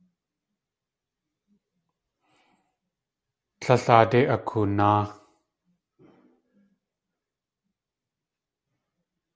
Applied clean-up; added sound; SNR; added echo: none; none; none; none.